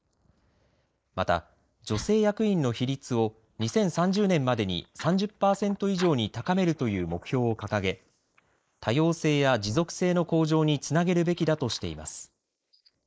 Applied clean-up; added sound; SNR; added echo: neural mask model Resemble Enhance denoiser.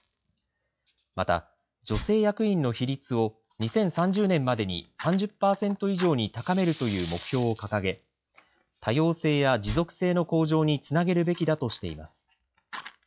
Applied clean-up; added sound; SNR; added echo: classical method log-MMSE.